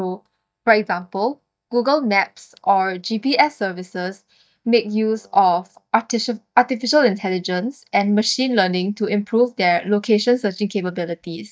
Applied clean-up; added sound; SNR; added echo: neural mask model DeepFilterNet 3.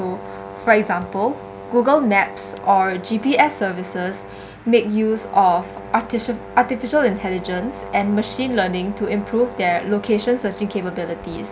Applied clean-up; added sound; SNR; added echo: none; Brass instrument; 15 dB; none.